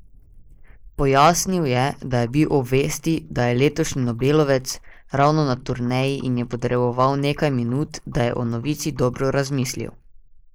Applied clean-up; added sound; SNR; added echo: neural mask model Resemble Enhance denoiser.